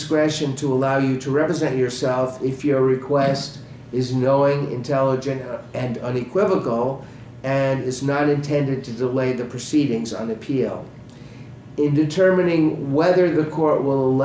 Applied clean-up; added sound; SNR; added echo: none; none; none; none.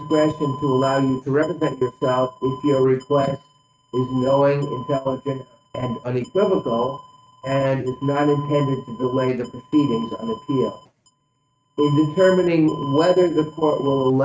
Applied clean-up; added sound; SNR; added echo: neural mask model RNNoise.